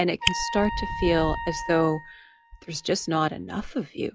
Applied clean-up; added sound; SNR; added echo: classical method log-MMSE.